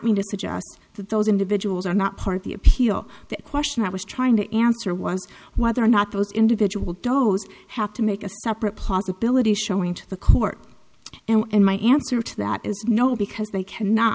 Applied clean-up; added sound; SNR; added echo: none; none; none; none.